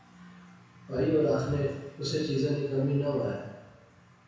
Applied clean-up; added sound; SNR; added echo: none; none; none; reverberation time 1.0 s.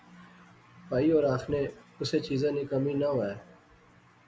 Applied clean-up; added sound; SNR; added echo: none; none; none; none.